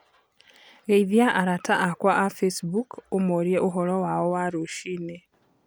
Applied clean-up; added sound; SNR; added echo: none; none; none; none.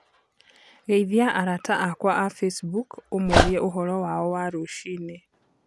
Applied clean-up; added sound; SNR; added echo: none; Dog; -2 dB; none.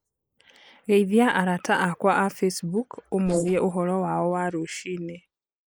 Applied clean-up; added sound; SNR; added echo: neural mask model Resemble Enhance denoiser.